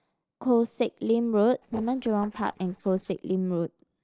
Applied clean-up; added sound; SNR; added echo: neural separator model SepFormer DNS4.